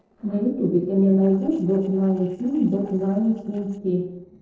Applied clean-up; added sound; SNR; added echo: neural separator model SepFormer DNS4.